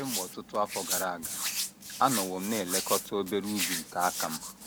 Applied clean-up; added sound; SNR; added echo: none; Hands; 3 dB; none.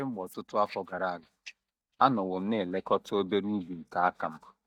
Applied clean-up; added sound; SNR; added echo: neural mask model DeepFilterNet 3.